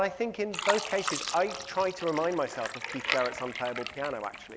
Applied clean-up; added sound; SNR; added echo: none; Fill (with liquid); 5 dB; none.